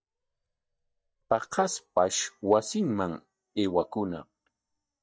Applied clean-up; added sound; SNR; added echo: neural mask model DeepFilterNet 3.